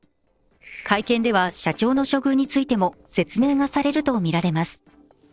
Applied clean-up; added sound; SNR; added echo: neural separator model SepFormer DNS4.